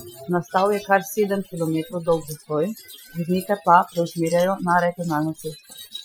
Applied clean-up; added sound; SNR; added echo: classical method Wiener filter.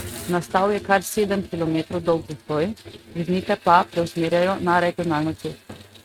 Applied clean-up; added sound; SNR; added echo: neural mask model RNNoise.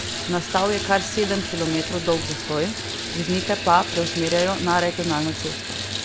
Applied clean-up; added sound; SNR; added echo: none; Bathtub (filling or washing) / Water tap, faucet; 3 dB; none.